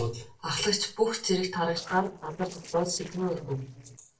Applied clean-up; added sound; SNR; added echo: neural separator model SepFormer DNS4.